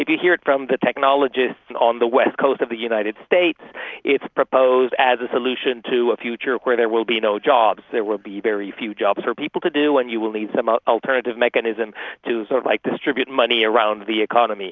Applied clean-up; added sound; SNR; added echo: none; none; none; none.